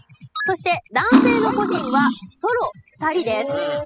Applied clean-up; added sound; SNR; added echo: classical method spectral subtraction.